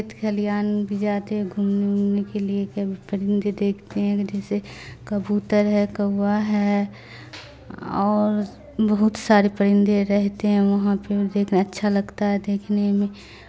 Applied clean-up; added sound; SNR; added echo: none; none; none; none.